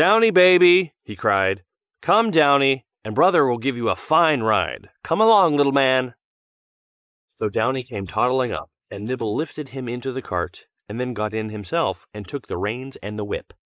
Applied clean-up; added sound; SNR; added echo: neural mask model Resemble Enhance denoiser.